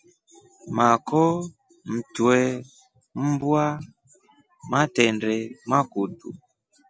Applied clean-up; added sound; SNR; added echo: none; none; none; none.